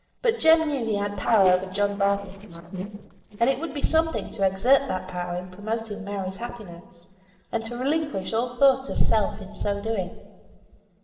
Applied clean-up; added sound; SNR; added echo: neural separator model SepFormer DNS4.